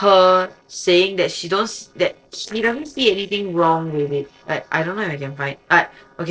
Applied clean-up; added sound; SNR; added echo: neural separator model SepFormer DNS4.